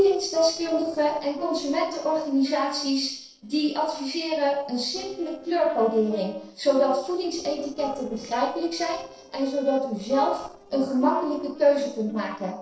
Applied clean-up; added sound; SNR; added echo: neural separator model SepFormer DNS4.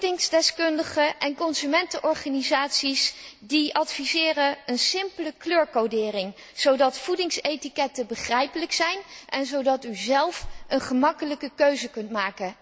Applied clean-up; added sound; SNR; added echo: none; none; none; none.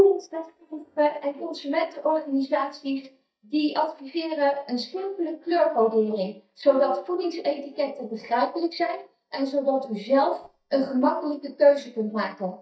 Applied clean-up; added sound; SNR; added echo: neural mask model DeepFilterNet 3.